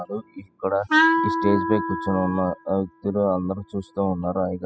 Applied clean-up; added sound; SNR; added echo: classical method spectral subtraction.